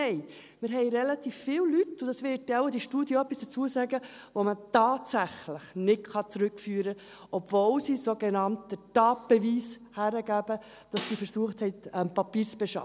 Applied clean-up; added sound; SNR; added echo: none; Snare drum; 14 dB; none.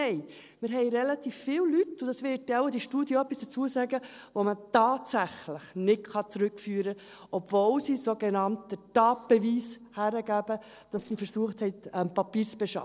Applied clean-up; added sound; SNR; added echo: neural separator model SepFormer DNS4.